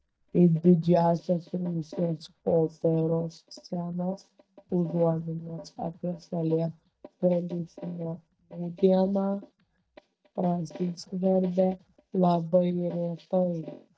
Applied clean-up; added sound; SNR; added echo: neural mask model DeepFilterNet 3.